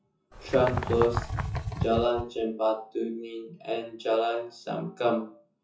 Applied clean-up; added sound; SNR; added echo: classical method WPE with log-MMSE.